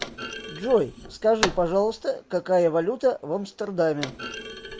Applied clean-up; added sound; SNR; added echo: none; Thump, thud; 11 dB; none.